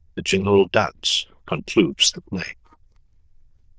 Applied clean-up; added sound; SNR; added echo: neural diffusion model UNIVERSE++.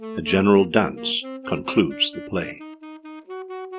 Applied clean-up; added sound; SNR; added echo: none; Wind instrument, woodwind instrument; 12 dB; none.